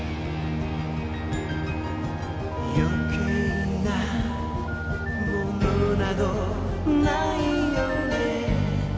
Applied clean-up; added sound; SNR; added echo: none; Telephone; 11 dB; none.